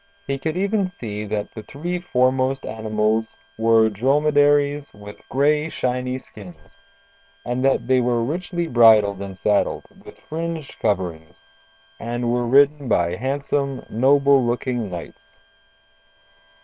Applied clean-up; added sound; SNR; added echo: neural separator model SepFormer WHAM!.